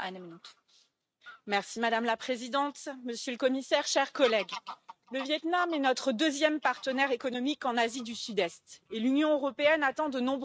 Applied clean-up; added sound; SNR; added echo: neural mask model RNNoise.